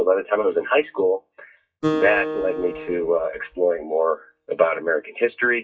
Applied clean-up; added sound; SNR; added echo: classical method WPE with log-MMSE.